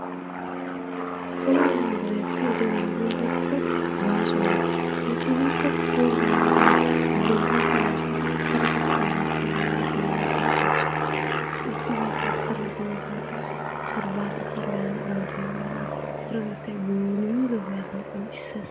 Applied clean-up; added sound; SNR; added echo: none; Aircraft; -5 dB; none.